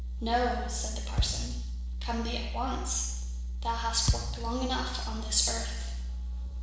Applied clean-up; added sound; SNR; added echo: neural separator model SepFormer DNS4.